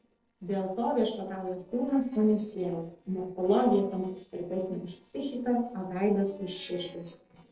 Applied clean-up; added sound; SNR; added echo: neural separator model SepFormer DNS4.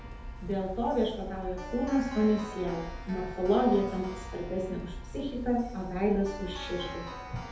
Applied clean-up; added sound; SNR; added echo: none; Keyboard (musical); 10 dB; reverberation time 2.0 s.